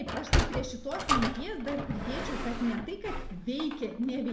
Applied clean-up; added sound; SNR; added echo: none; Sliding door; -1 dB; reverberation time 0.7 s.